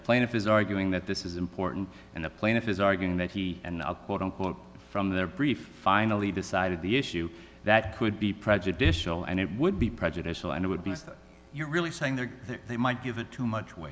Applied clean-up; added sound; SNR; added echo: none; none; none; none.